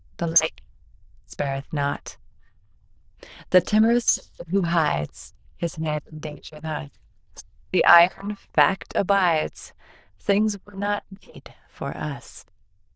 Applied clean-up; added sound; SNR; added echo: neural diffusion model UNIVERSE++.